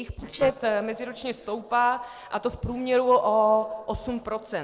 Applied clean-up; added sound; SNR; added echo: neural separator model SepFormer DNS4.